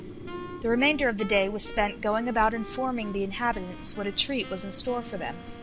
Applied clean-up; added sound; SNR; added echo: none; Wind instrument, woodwind instrument + Fire; 13 dB; none.